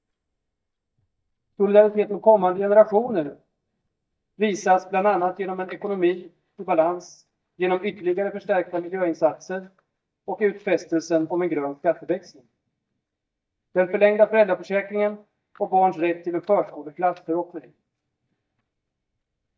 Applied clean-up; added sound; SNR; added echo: neural mask model DeepFilterNet 3.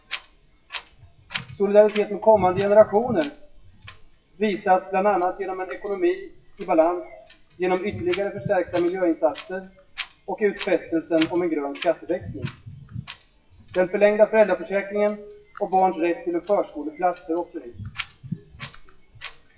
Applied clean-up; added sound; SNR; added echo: classical method WPE with log-MMSE.